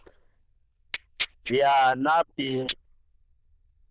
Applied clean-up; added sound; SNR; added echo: neural diffusion model UNIVERSE++.